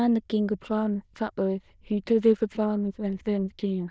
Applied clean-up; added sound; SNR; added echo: neural diffusion model UNIVERSE++.